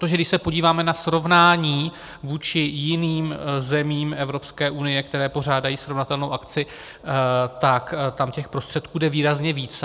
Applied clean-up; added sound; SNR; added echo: none; none; none; none.